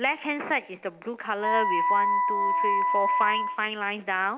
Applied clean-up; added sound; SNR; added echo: none; Wind instrument, woodwind instrument; -4 dB; none.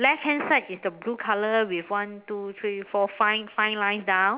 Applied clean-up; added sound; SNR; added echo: none; none; none; none.